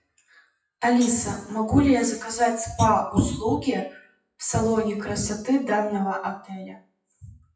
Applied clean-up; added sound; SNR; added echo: classical method WPE with log-MMSE.